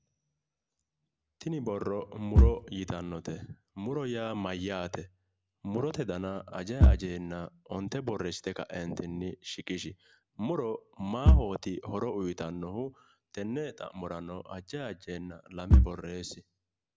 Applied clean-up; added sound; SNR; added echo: none; Bass drum / Thump, thud; -5 dB; none.